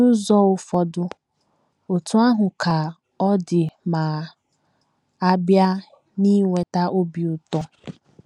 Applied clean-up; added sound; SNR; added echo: none; none; none; none.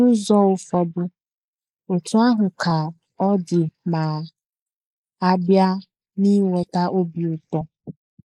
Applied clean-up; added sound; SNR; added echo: neural mask model Resemble Enhance denoiser.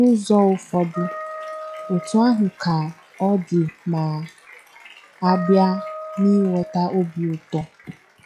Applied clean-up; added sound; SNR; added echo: classical method log-MMSE.